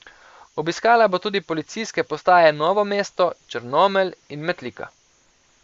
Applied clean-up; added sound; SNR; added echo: neural mask model Resemble Enhance denoiser.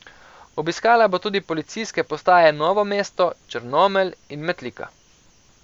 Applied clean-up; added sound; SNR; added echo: none; none; none; none.